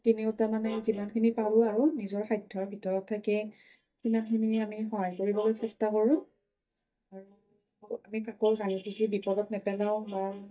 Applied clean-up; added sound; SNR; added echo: neural mask model DeepFilterNet 3.